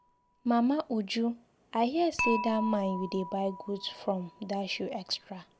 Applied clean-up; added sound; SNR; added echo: none; Dishes, pots, and pans / Chink, clink; 9 dB; none.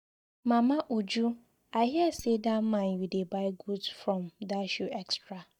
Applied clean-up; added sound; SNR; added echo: neural mask model DeepFilterNet 3.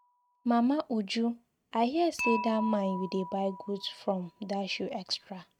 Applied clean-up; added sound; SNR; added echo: neural mask model RNNoise.